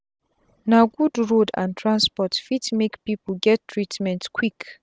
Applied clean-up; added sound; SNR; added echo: none; none; none; none.